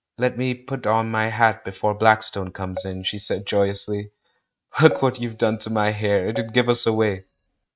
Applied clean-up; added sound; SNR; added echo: neural mask model RNNoise.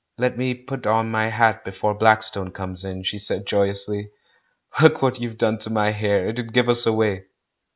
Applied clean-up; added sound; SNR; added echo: none; none; none; none.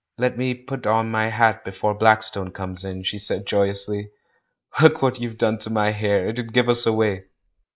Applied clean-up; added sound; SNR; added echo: neural mask model Resemble Enhance denoiser.